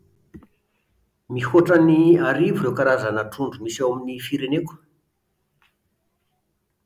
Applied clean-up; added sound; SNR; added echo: none; none; none; none.